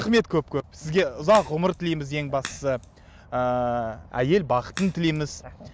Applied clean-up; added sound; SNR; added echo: none; Crack; 18 dB; none.